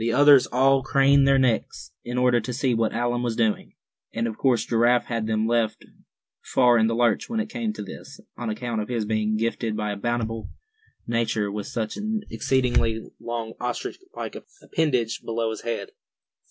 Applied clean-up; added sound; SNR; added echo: none; none; none; none.